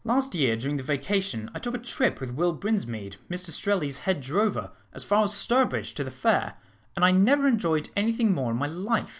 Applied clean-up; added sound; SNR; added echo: none; none; none; none.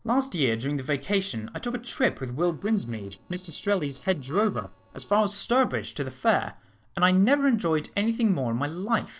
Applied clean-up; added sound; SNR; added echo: neural separator model SepFormer DNS4.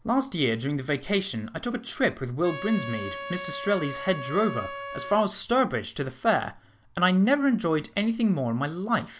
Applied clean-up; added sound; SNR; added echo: none; Trumpet; 11 dB; none.